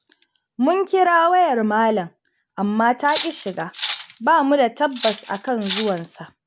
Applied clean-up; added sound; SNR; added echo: none; Cutlery, silverware; 12 dB; none.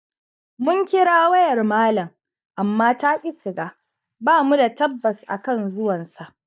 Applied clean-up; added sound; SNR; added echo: neural mask model DeepFilterNet 3.